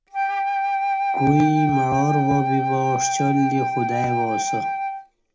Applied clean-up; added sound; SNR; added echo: none; Wind instrument, woodwind instrument; 0 dB; reverberation time 0.2 s.